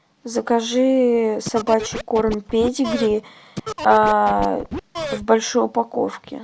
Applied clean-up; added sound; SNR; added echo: none; Scratching (performance technique); 10 dB; none.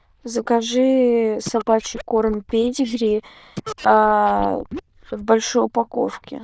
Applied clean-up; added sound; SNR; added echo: neural diffusion model UNIVERSE++.